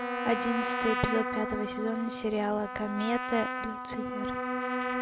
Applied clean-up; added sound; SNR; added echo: none; Wind instrument, woodwind instrument + Trumpet; 1 dB; none.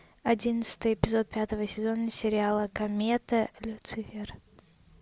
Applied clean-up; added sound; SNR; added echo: none; none; none; none.